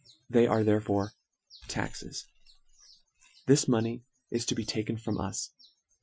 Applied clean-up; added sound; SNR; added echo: classical method Wiener filter.